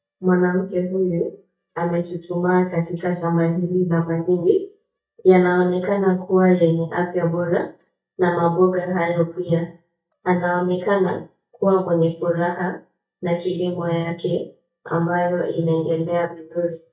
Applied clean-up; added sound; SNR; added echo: neural mask model DeepFilterNet 3.